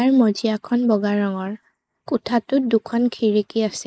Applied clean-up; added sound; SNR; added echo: neural mask model Resemble Enhance denoiser.